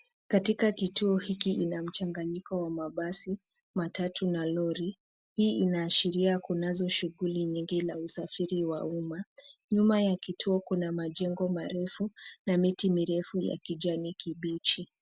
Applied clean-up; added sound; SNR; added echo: none; none; none; none.